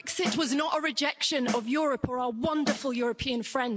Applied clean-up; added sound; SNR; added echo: none; Snare drum; 10 dB; none.